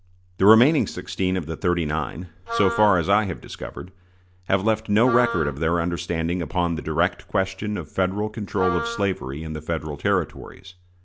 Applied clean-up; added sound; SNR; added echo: none; Wind instrument, woodwind instrument; 7 dB; none.